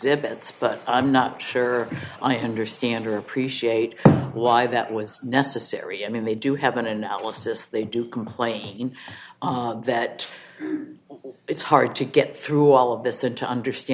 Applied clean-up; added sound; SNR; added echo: none; none; none; none.